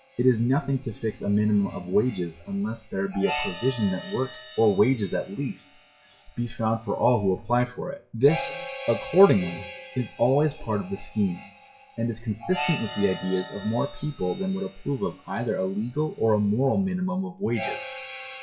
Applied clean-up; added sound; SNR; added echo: classical method WPE with log-MMSE.